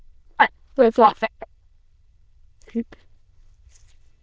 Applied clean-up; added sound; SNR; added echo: neural diffusion model UNIVERSE++.